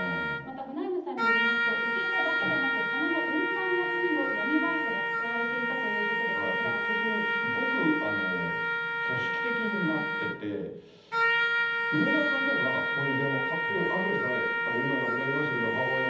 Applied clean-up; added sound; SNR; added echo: none; Trumpet; -4 dB; reverberation time 0.8 s.